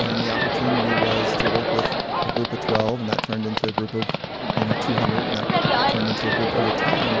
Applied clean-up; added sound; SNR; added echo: none; Livestock, farm animals, working animals; -4 dB; none.